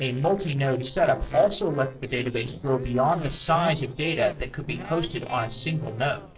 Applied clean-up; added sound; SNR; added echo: neural separator model SepFormer DNS4.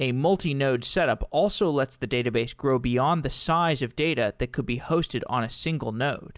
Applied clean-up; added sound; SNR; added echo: none; none; none; none.